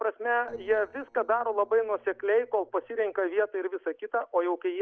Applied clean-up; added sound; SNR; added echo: neural separator model SepFormer DNS4.